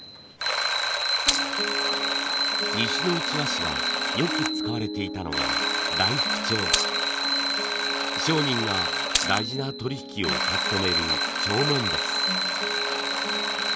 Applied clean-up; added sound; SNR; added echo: none; Alarm + Glass; -4 dB; none.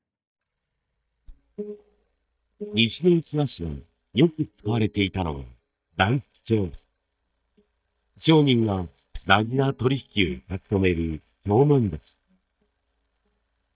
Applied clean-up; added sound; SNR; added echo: neural mask model DeepFilterNet 3.